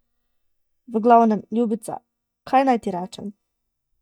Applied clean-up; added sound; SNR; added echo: neural mask model DeepFilterNet 3.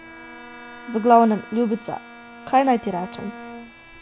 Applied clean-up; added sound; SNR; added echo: none; Bowed string instrument + Bowed string instrument; 18 dB; none.